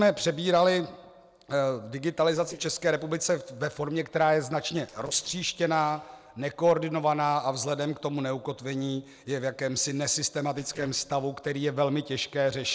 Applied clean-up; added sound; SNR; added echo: neural separator model SepFormer DNS4.